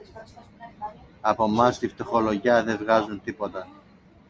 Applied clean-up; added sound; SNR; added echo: none; none; none; none.